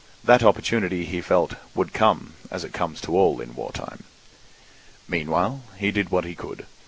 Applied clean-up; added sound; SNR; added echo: none; none; none; none.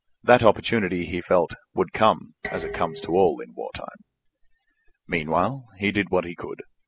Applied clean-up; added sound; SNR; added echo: classical method spectral subtraction.